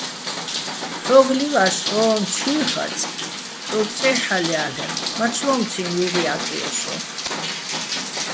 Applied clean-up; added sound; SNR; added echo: none; Rain; 4 dB; none.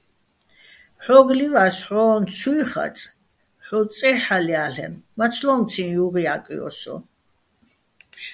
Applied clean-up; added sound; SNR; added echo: none; none; none; none.